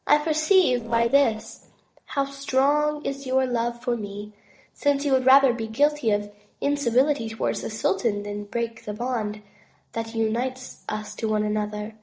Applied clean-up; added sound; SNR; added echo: neural separator model SepFormer DNS4.